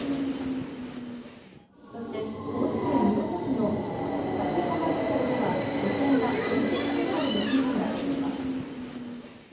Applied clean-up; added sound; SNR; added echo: none; Subway, metro, underground; -1 dB; reverberation time 1.2 s.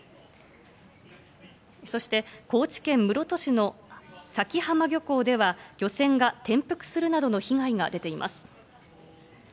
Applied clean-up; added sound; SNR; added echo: none; none; none; none.